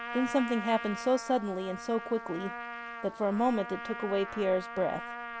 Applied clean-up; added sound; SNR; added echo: none; Trumpet; 9 dB; none.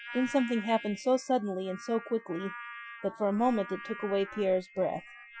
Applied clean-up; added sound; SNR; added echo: classical method Wiener filter.